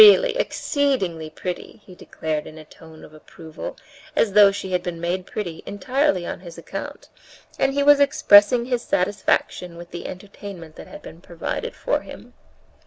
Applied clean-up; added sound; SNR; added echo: none; none; none; none.